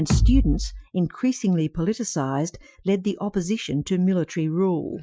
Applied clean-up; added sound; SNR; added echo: classical method Wiener filter.